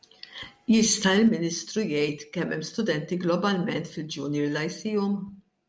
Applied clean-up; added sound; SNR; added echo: none; none; none; none.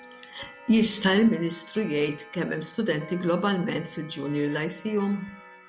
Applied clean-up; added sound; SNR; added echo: none; Clock; 20 dB; none.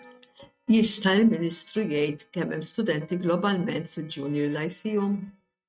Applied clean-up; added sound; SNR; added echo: neural mask model RNNoise.